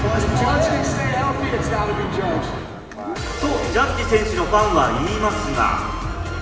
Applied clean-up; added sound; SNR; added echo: none; none; none; reverberation time 2.1 s.